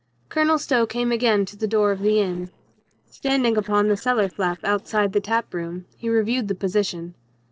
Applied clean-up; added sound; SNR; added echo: neural separator model SepFormer DNS4.